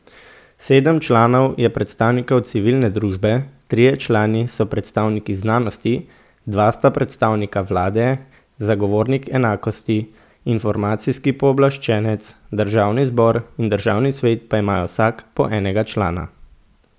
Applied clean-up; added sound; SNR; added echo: none; none; none; none.